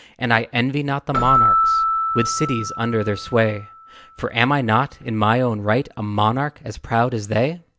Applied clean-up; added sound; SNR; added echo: none; Keyboard (musical); 4 dB; none.